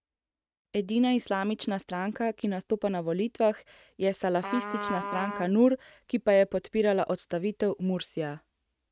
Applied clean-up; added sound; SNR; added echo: neural mask model RNNoise.